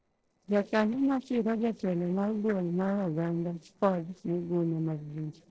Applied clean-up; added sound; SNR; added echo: neural separator model SepFormer DNS4.